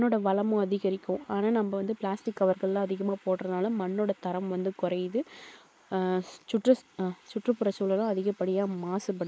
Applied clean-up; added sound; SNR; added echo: neural mask model Resemble Enhance denoiser.